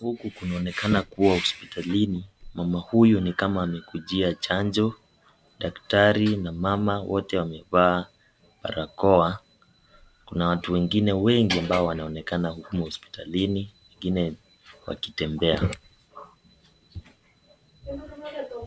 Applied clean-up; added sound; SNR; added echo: none; none; none; none.